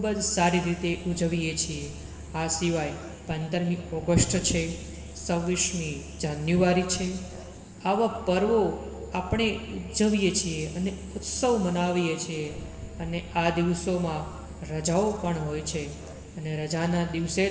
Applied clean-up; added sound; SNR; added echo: none; Musical instrument; 16 dB; reverberation time 2.7 s.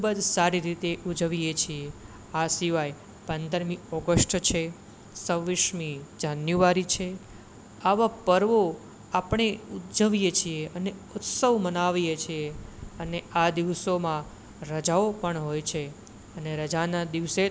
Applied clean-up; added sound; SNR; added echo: none; none; none; none.